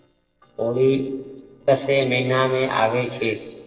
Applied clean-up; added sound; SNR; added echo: neural separator model SepFormer DNS4.